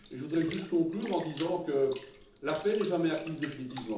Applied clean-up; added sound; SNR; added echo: none; Bathtub (filling or washing) / Water; 13 dB; reverberation time 0.6 s.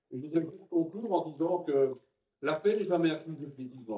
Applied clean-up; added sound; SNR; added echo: neural mask model DeepFilterNet 3.